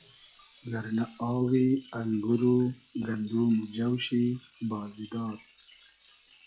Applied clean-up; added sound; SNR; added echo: classical method log-MMSE.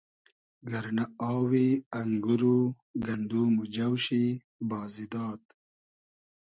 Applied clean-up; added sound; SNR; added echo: none; none; none; none.